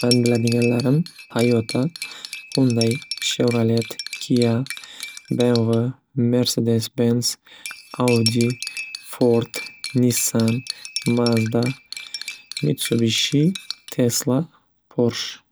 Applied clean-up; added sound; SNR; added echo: none; Cutlery, silverware; 13 dB; none.